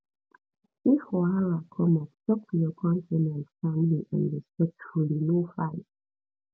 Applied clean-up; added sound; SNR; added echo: none; none; none; none.